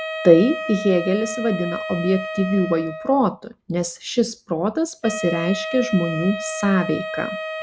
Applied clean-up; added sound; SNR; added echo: none; Wind instrument, woodwind instrument; 9 dB; none.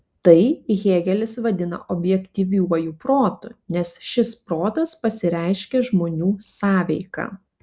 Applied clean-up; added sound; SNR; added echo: none; none; none; none.